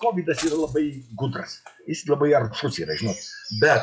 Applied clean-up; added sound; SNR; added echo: classical method WPE with log-MMSE.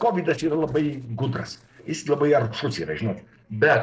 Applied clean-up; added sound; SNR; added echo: neural separator model SepFormer DNS4.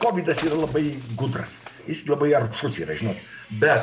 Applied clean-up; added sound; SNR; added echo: none; Bird; 14 dB; reverberation time 0.5 s.